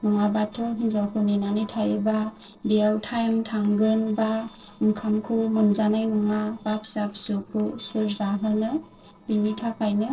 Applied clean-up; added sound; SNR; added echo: neural separator model SepFormer DNS4.